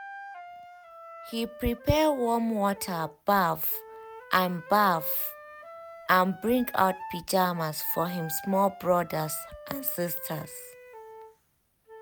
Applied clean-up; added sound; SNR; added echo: none; Wind instrument, woodwind instrument; 16 dB; none.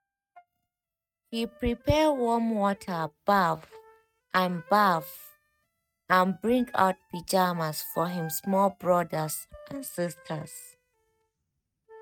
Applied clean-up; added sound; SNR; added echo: neural mask model RNNoise.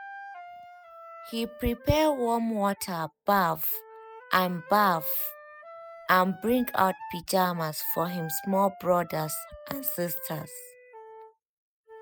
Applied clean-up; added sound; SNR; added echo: classical method spectral subtraction.